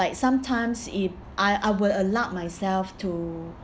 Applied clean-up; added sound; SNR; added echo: none; none; none; none.